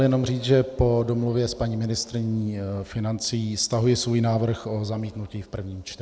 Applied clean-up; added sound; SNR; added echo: none; none; none; none.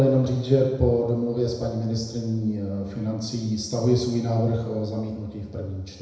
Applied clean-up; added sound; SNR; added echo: none; none; none; reverberation time 1.0 s.